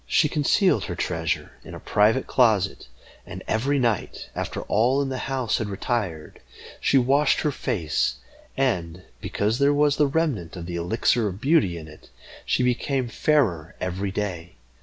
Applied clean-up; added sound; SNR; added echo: none; none; none; none.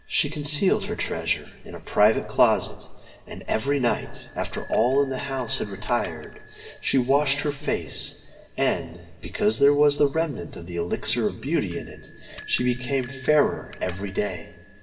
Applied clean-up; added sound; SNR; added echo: none; Bell; 11 dB; reverberation time 2.1 s.